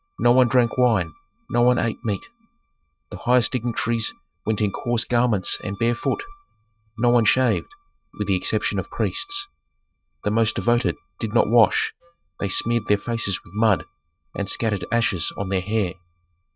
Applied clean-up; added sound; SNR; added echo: neural mask model RNNoise.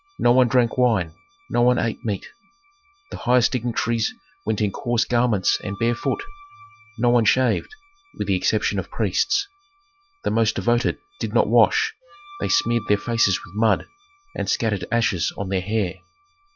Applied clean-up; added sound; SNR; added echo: classical method log-MMSE.